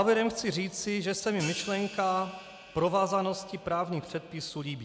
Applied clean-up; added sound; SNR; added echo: none; Hi-hat; 16 dB; none.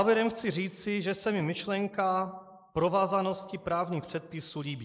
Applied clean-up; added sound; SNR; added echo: neural mask model Resemble Enhance denoiser.